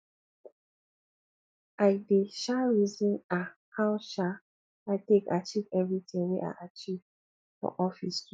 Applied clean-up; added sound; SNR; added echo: none; none; none; none.